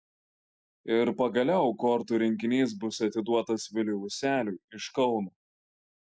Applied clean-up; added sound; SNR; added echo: none; none; none; none.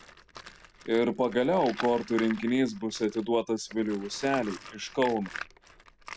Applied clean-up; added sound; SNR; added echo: none; Tools; 15 dB; none.